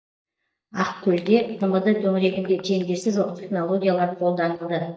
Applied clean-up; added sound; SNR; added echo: neural mask model DeepFilterNet 3.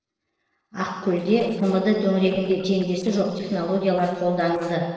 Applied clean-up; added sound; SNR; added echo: neural separator model SepFormer DNS4.